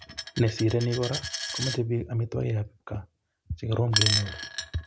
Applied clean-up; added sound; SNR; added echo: none; Coin (dropping); 5 dB; none.